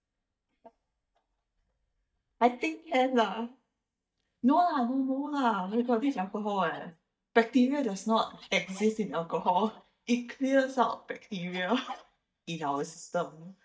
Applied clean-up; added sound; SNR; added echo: neural mask model DeepFilterNet 3.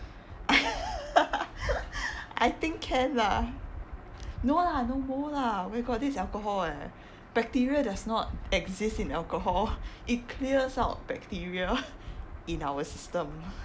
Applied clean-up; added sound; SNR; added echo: none; none; none; none.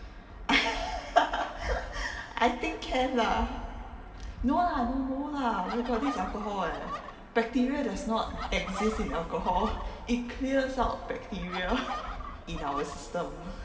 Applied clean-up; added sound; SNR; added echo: none; Fowl; 11 dB; reverberation time 2.0 s.